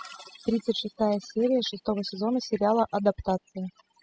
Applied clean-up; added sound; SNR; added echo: classical method spectral subtraction.